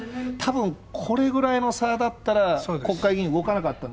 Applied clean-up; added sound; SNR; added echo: none; Subway, metro, underground; 16 dB; none.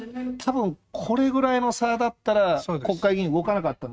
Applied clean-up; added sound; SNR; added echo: neural mask model RNNoise.